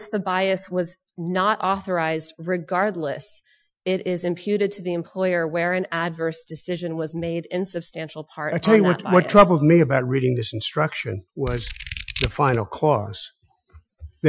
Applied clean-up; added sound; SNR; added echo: classical method Wiener filter.